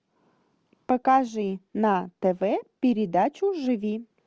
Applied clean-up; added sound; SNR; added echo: none; none; none; none.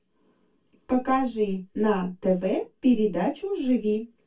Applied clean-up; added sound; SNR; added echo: none; none; none; reverberation time 0.2 s.